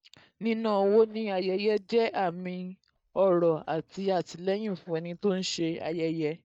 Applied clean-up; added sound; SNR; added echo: neural mask model DeepFilterNet 3.